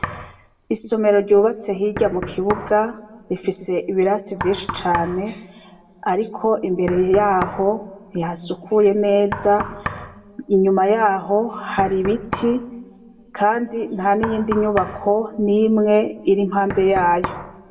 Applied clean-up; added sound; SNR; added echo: none; Knock; 14 dB; reverberation time 1.0 s.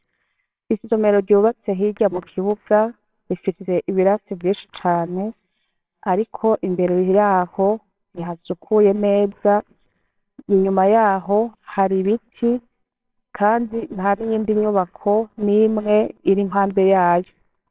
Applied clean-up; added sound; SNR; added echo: neural separator model SepFormer WHAMR!.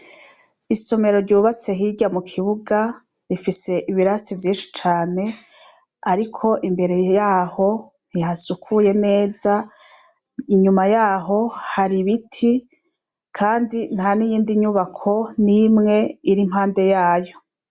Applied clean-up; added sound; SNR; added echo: none; none; none; none.